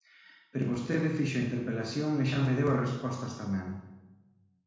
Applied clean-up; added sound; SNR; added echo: none; none; none; reverberation time 1.0 s.